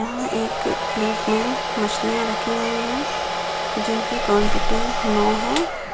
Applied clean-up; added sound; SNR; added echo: none; Domestic sounds, home sounds; 2 dB; none.